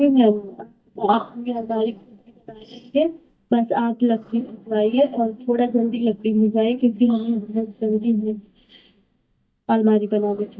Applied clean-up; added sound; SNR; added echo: neural mask model DeepFilterNet 3.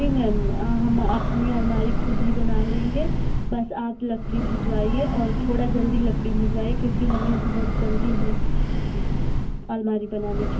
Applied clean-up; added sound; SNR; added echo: none; Train / Breathing; -4 dB; reverberation time 0.3 s.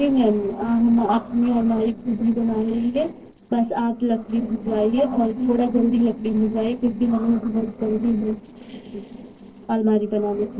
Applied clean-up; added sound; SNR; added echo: neural separator model SepFormer DNS4.